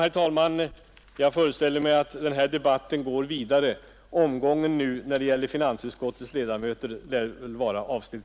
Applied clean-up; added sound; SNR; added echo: none; none; none; none.